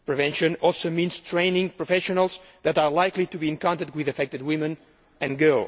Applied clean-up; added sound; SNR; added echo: none; none; none; none.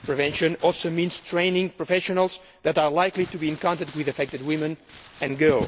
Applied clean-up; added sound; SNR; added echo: none; Crumpling, crinkling; 18 dB; none.